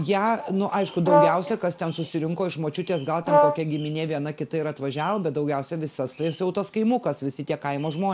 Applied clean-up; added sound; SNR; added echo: none; Brass instrument; -3 dB; none.